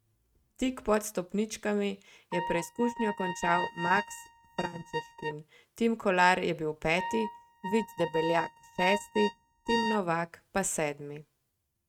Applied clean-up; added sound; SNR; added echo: neural mask model RNNoise.